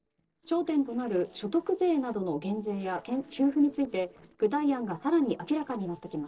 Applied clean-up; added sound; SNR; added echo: neural separator model SepFormer DNS4.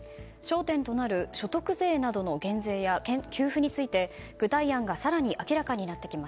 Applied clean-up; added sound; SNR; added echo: none; none; none; none.